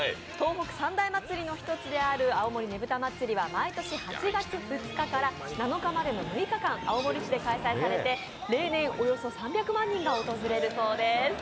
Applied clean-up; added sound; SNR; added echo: none; Sink (filling or washing) / Water tap, faucet + Bird; 19 dB; none.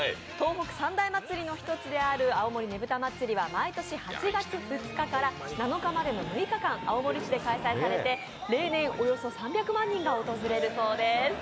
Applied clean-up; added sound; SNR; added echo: none; none; none; none.